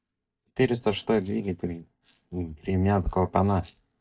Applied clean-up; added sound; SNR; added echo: neural mask model DeepFilterNet 3.